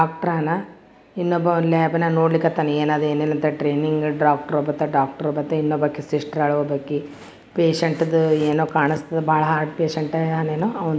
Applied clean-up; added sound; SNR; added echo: none; none; none; none.